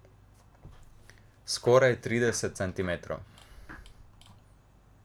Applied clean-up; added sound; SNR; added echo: none; none; none; none.